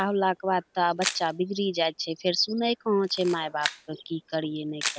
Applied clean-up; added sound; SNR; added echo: none; Camera; 11 dB; none.